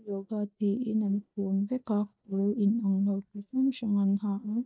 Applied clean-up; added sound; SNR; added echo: neural mask model DeepFilterNet 3.